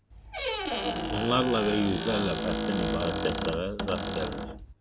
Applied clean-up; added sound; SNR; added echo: none; Squeak; 1 dB; none.